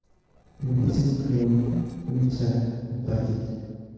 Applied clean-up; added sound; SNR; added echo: neural separator model SepFormer DNS4.